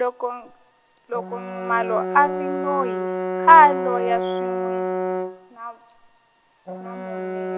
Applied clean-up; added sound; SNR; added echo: none; Brass instrument; 5 dB; none.